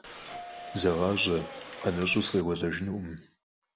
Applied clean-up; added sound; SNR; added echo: none; Subway, metro, underground / Doorbell; 13 dB; none.